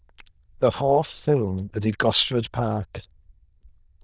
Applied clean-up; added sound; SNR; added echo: neural diffusion model UNIVERSE++.